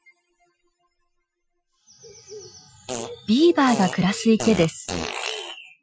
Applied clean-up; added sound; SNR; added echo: classical method Wiener filter.